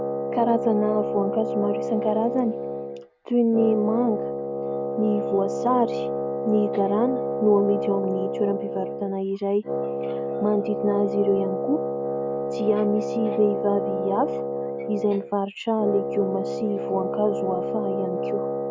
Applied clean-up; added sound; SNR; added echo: none; Wind instrument, woodwind instrument; 3 dB; none.